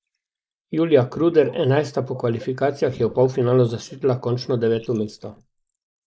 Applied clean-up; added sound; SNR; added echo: neural mask model Resemble Enhance denoiser.